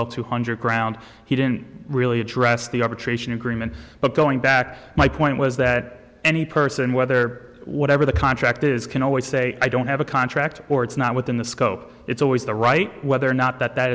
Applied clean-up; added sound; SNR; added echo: none; none; none; none.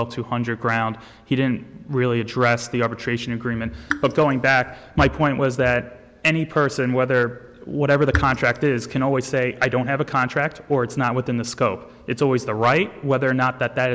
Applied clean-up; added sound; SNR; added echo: none; Raindrop / Drip; 11 dB; none.